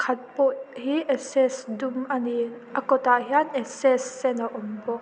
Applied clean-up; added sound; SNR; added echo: none; none; none; none.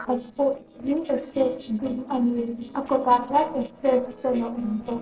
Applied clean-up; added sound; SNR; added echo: neural separator model SepFormer DNS4.